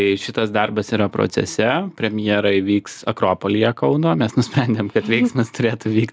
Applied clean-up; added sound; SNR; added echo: none; none; none; none.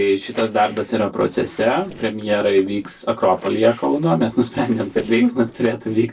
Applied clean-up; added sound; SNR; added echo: neural separator model SepFormer DNS4.